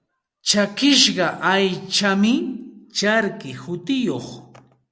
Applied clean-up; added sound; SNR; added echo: none; none; none; none.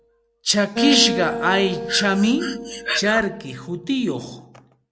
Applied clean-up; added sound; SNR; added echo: none; Acoustic guitar + Breathing; 7 dB; none.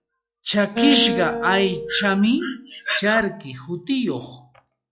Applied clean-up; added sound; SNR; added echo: classical method log-MMSE.